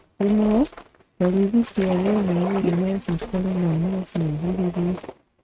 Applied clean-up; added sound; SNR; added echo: neural mask model RNNoise.